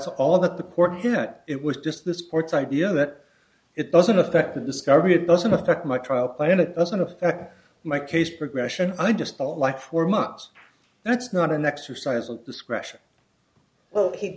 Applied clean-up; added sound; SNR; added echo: none; none; none; none.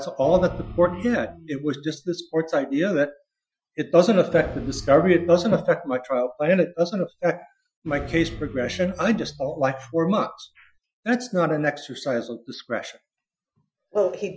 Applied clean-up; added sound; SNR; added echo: classical method Wiener filter.